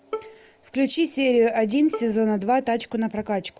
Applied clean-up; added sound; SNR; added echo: none; Bowed string instrument; 16 dB; none.